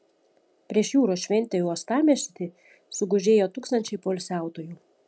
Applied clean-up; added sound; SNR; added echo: none; none; none; none.